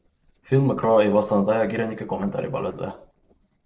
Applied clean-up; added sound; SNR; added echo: neural separator model SepFormer DNS4.